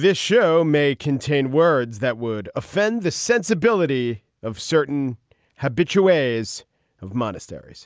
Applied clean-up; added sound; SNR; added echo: none; none; none; none.